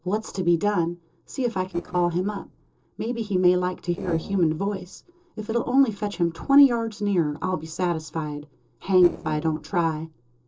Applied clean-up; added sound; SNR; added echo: neural separator model SepFormer DNS4.